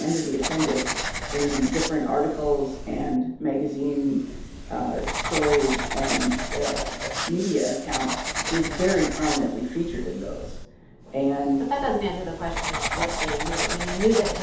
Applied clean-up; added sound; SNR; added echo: none; Writing; 5 dB; reverberation time 0.8 s.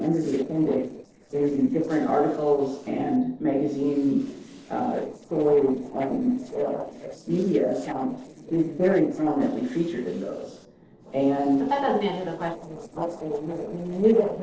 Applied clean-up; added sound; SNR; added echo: neural separator model SepFormer DNS4.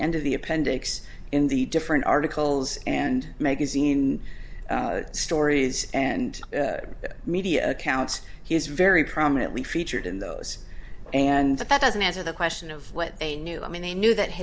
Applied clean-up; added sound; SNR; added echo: none; none; none; none.